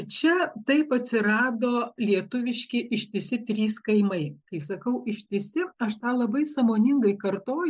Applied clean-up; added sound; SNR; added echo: none; none; none; none.